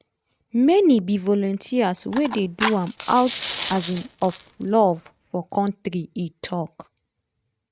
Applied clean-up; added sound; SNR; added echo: neural mask model RNNoise.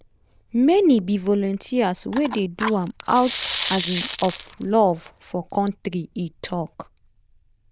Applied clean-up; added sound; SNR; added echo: neural diffusion model UNIVERSE++.